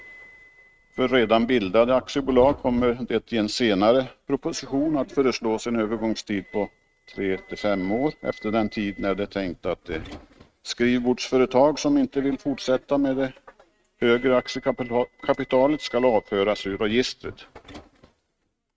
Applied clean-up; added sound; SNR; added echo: neural mask model RNNoise.